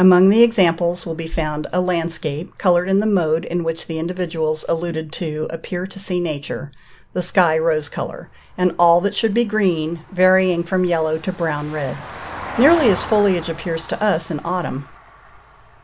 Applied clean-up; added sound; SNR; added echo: none; Vehicle; 18 dB; none.